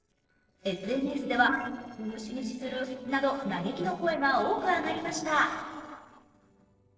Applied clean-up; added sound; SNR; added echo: neural separator model SepFormer DNS4.